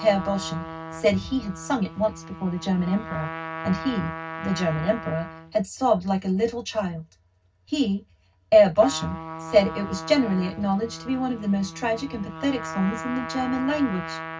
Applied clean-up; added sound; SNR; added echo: none; Trumpet; 12 dB; reverberation time 0.4 s.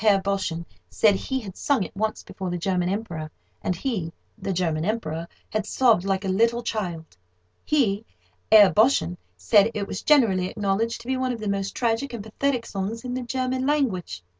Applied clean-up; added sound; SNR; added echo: none; none; none; none.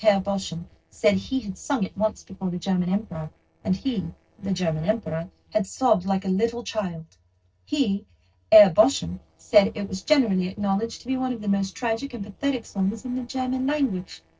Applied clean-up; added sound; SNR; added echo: neural separator model SepFormer DNS4.